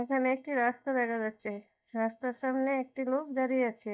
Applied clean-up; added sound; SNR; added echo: neural mask model DeepFilterNet 3.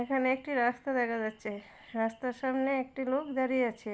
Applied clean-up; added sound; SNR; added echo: none; none; none; none.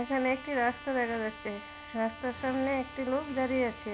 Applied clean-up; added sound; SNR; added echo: none; Motorcycle + Trumpet; 14 dB; none.